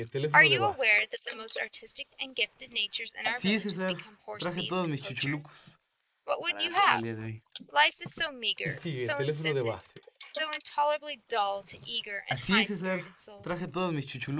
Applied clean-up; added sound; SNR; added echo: neural mask model Resemble Enhance denoiser.